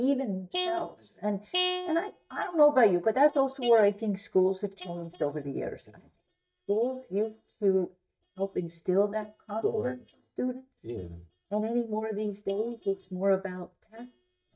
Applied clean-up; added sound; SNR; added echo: neural mask model DeepFilterNet 3.